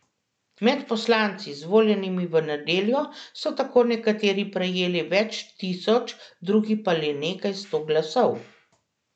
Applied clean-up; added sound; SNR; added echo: none; none; none; none.